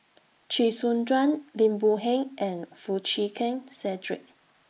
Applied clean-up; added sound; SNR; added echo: neural mask model Resemble Enhance denoiser.